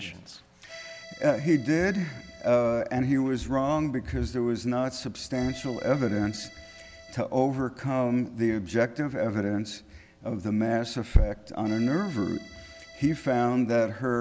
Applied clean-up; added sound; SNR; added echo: none; Accordion; 19 dB; none.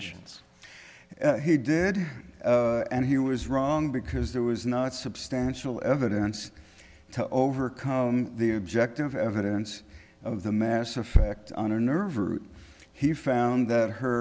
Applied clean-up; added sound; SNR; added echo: none; none; none; none.